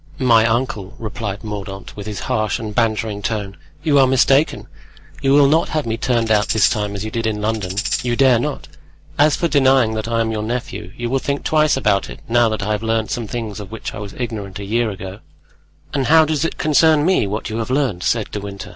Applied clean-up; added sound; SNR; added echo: neural separator model SepFormer DNS4.